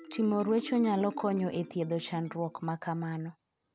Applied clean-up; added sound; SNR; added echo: none; Marimba, xylophone; 15 dB; none.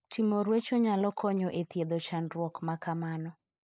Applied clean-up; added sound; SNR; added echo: neural mask model Resemble Enhance denoiser.